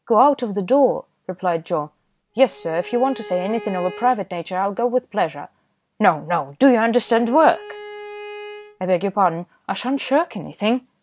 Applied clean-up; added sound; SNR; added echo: none; Bowed string instrument; 17 dB; none.